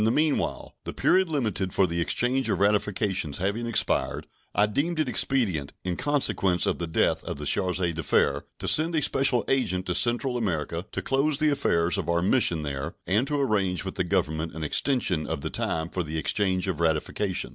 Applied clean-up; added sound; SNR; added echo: none; none; none; none.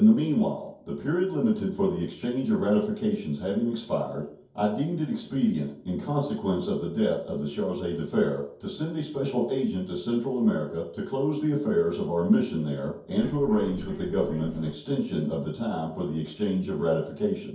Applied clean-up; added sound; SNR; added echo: neural separator model SepFormer DNS4.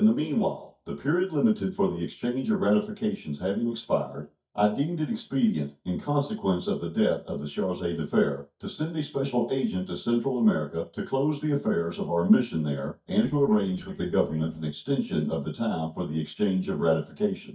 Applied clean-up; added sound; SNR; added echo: neural mask model DeepFilterNet 3.